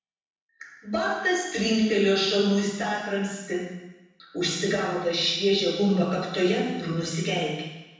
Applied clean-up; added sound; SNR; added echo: none; none; none; reverberation time 1.1 s.